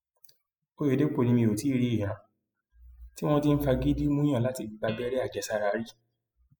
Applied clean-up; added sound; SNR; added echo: classical method spectral subtraction.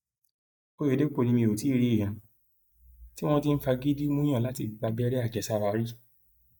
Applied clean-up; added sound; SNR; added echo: neural mask model DeepFilterNet 3.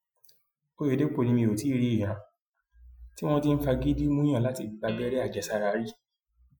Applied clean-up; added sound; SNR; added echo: classical method Wiener filter.